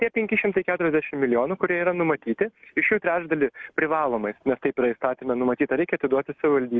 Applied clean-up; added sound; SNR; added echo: none; none; none; none.